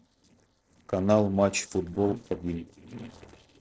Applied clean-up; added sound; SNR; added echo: neural separator model SepFormer DNS4.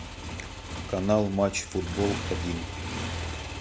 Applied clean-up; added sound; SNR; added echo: none; Motorcycle; 5 dB; none.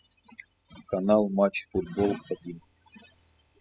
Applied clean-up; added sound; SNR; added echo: classical method spectral subtraction.